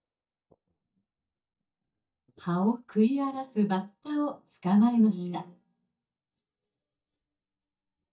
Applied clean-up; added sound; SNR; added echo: neural mask model DeepFilterNet 3.